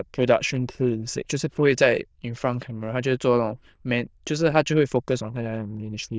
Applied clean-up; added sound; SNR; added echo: neural diffusion model UNIVERSE++.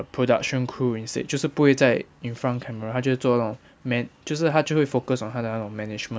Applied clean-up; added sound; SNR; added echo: none; none; none; none.